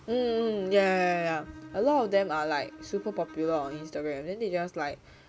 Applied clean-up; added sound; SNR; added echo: none; Bowed string instrument; 18 dB; none.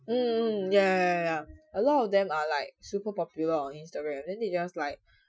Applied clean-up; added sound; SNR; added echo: classical method Wiener filter.